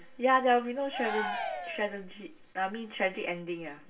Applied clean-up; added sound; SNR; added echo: none; Cheering; 8 dB; reverberation time 0.2 s.